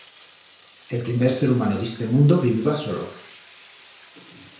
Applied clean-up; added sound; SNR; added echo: none; Bathtub (filling or washing); 20 dB; reverberation time 0.5 s.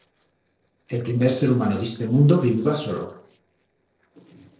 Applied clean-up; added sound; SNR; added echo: neural separator model SepFormer DNS4.